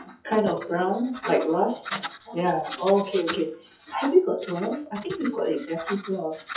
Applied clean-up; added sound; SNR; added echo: classical method WPE with log-MMSE.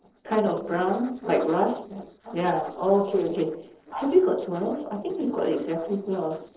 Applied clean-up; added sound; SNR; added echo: neural separator model SepFormer DNS4.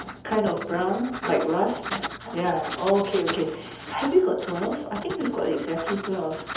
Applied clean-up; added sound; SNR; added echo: none; Writing; 10 dB; reverberation time 0.8 s.